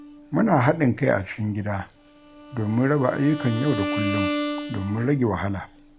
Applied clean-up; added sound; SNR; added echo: none; Bowed string instrument; 9 dB; none.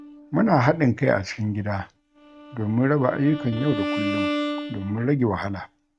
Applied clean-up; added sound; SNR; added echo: neural mask model RNNoise.